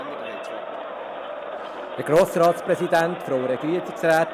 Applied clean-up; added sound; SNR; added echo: none; Crowd; 9 dB; none.